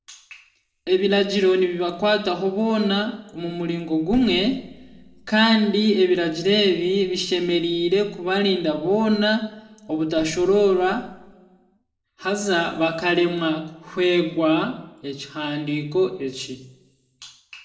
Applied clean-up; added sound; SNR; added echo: neural separator model SepFormer DNS4.